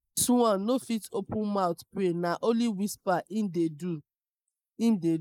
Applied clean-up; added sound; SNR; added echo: neural mask model Resemble Enhance denoiser.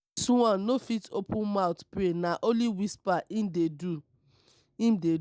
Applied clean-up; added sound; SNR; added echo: none; none; none; none.